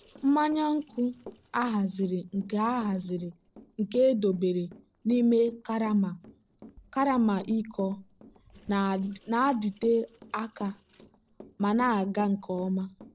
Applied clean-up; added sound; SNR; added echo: neural separator model SepFormer DNS4.